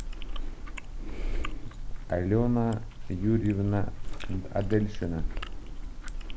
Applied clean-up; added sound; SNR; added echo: none; Chewing, mastication; 1 dB; none.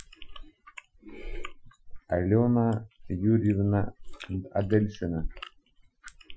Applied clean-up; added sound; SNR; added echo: classical method Wiener filter.